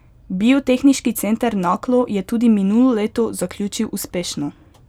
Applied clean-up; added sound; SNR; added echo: none; none; none; none.